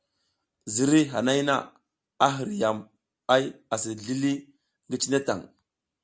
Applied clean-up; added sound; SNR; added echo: none; none; none; none.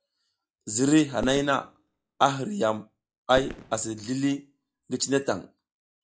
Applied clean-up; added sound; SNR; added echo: classical method log-MMSE.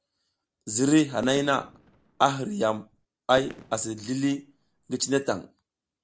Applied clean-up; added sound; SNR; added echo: neural separator model SepFormer DNS4.